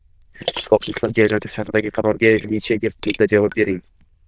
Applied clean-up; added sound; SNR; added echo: neural diffusion model UNIVERSE++.